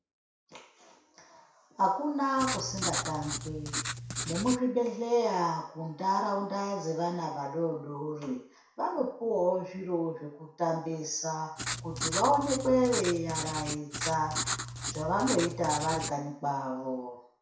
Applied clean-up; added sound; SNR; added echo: none; Writing; 4 dB; reverberation time 0.6 s.